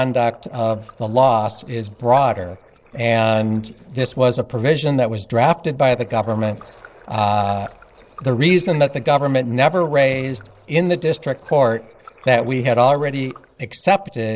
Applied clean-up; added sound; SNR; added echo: neural separator model SepFormer DNS4.